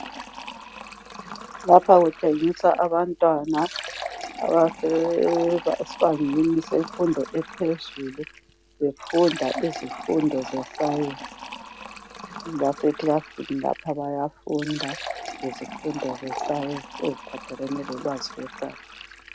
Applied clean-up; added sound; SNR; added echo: none; Fill (with liquid); 13 dB; none.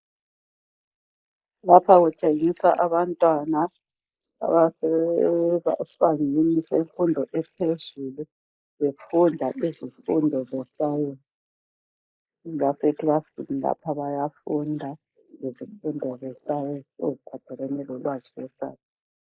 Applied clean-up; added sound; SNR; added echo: neural mask model Resemble Enhance denoiser.